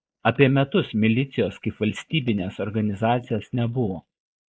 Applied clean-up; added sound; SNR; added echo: neural mask model Resemble Enhance denoiser.